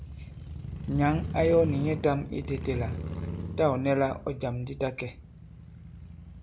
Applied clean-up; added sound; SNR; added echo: none; Motorcycle / Crow; 7 dB; none.